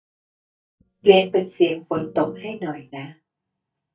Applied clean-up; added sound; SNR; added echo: neural mask model DeepFilterNet 3.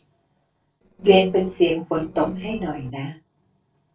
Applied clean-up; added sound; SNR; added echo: neural separator model SepFormer DNS4.